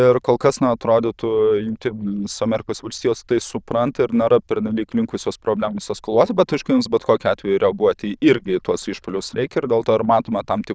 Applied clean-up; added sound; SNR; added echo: neural diffusion model UNIVERSE++.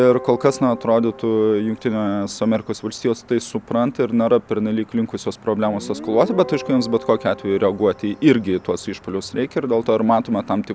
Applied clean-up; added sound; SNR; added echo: none; Guitar; 18 dB; none.